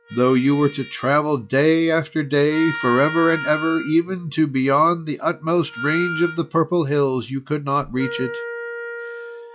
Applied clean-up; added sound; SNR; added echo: classical method log-MMSE.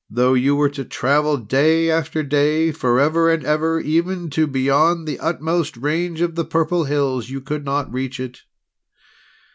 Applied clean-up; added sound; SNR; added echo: none; none; none; none.